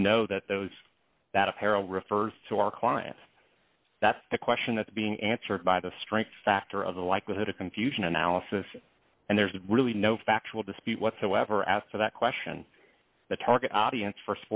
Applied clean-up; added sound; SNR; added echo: none; none; none; none.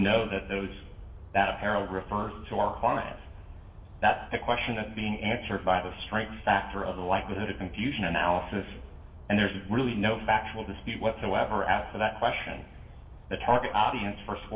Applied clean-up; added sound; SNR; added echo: none; Bird vocalization, bird call, bird song; 15 dB; reverberation time 0.8 s.